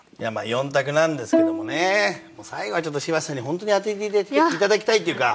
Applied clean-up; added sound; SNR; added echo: none; Bowed string instrument; 4 dB; none.